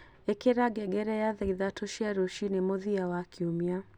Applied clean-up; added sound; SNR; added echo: none; none; none; none.